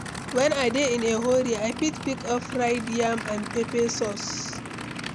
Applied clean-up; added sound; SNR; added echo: none; Idling / Aircraft; 9 dB; none.